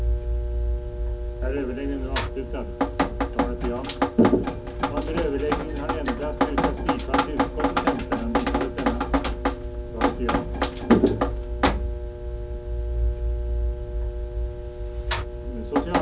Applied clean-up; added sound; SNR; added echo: none; Drip; -4 dB; reverberation time 0.4 s.